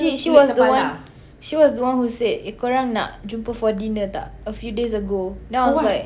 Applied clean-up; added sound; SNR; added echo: none; none; none; none.